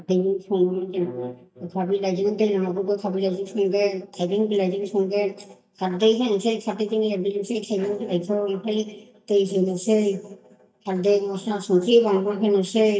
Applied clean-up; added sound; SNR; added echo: neural mask model DeepFilterNet 3.